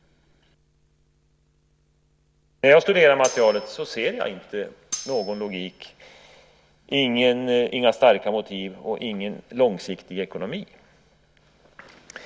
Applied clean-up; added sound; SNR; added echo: none; Cutlery, silverware; 13 dB; none.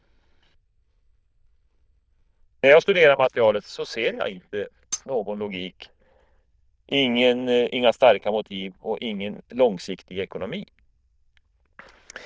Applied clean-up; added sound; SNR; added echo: neural diffusion model UNIVERSE++.